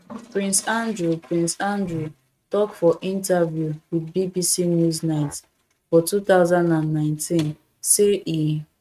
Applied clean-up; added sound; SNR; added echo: neural mask model RNNoise.